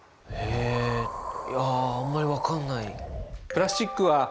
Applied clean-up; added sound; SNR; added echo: none; Wind; 8 dB; none.